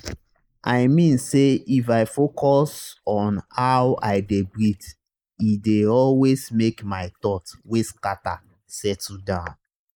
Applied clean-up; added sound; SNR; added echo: neural mask model Resemble Enhance denoiser.